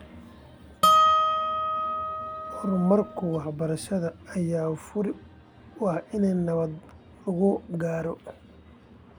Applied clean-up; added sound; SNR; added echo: none; Harp; -5 dB; none.